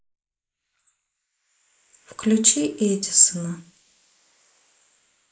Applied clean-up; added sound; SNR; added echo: neural mask model Resemble Enhance denoiser.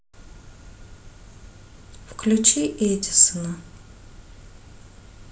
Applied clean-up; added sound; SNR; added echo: none; none; none; none.